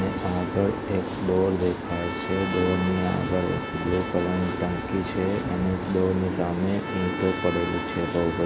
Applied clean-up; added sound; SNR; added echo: none; Trumpet; 12 dB; none.